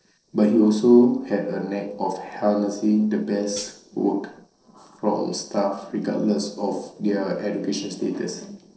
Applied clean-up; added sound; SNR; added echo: neural separator model SepFormer DNS4.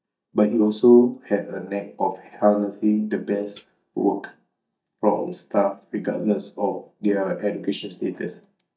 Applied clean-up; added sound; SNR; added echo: neural mask model DeepFilterNet 3.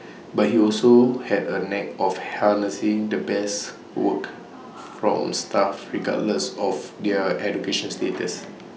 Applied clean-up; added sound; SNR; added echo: none; none; none; none.